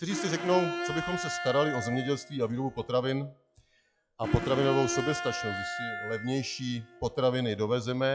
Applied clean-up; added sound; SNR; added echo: classical method log-MMSE.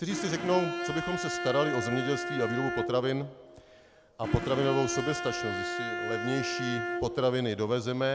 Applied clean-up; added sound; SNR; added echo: none; Bowed string instrument; 4 dB; none.